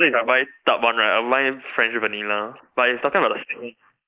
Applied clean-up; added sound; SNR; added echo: neural mask model Resemble Enhance denoiser.